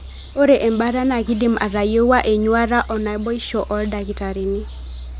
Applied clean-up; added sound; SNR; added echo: none; Bird vocalization, bird call, bird song; 13 dB; none.